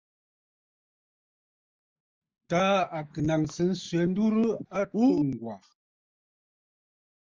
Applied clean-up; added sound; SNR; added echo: neural mask model DeepFilterNet 3.